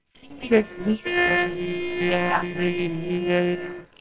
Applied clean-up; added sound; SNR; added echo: neural separator model SepFormer WHAMR!.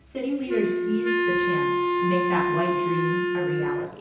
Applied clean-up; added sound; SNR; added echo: none; Wind instrument, woodwind instrument; -4 dB; reverberation time 0.9 s.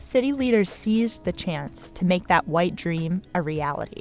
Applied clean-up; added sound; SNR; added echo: none; none; none; none.